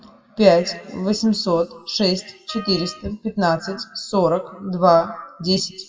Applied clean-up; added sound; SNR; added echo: classical method WPE with log-MMSE.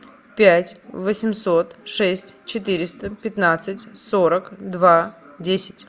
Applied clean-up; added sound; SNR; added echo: none; none; none; none.